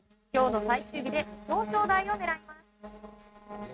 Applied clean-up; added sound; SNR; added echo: neural mask model RNNoise.